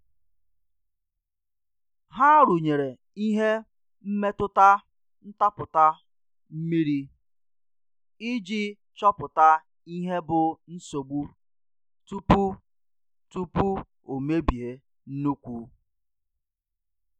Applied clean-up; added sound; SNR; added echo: none; none; none; none.